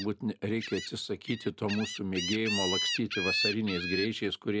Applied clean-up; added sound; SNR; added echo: none; Gull, seagull; 4 dB; none.